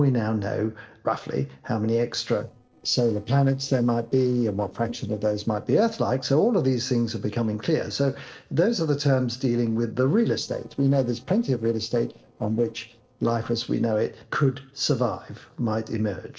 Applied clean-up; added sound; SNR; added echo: neural separator model SepFormer DNS4.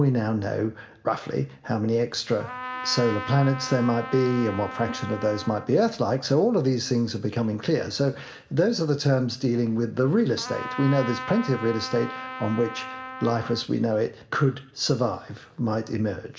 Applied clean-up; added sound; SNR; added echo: none; Trumpet; 11 dB; reverberation time 0.6 s.